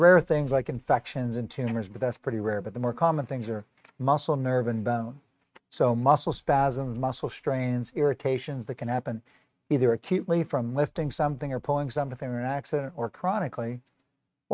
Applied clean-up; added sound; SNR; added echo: neural mask model RNNoise.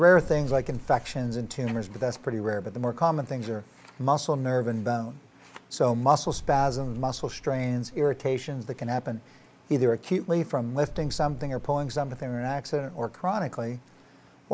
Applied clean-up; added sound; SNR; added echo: none; Boom; 15 dB; none.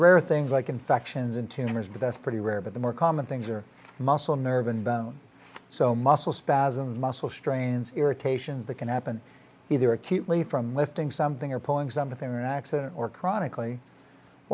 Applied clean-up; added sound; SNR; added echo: none; none; none; none.